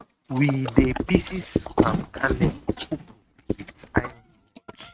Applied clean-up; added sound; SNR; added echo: neural mask model RNNoise.